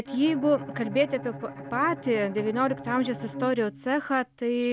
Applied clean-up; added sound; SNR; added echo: none; Bowed string instrument; 13 dB; none.